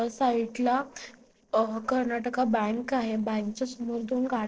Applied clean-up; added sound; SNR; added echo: neural separator model SepFormer DNS4.